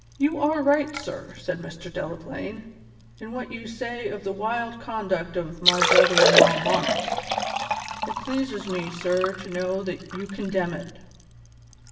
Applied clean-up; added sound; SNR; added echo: none; Liquid; 0 dB; reverberation time 0.9 s.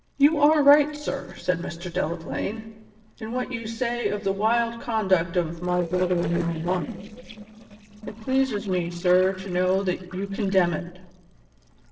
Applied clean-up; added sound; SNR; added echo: neural separator model SepFormer DNS4.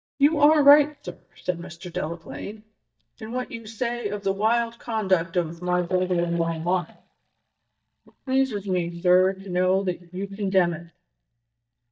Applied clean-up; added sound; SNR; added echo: neural mask model DeepFilterNet 3.